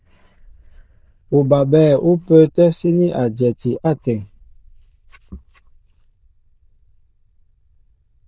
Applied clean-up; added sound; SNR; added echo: neural diffusion model UNIVERSE++.